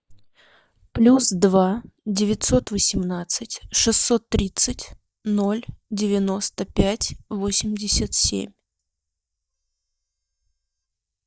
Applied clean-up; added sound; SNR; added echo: neural mask model DeepFilterNet 3.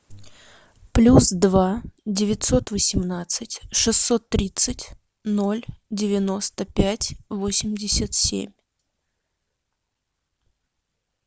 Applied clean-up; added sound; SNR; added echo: none; none; none; none.